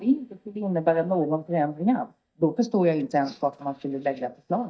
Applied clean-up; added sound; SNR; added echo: neural mask model DeepFilterNet 3.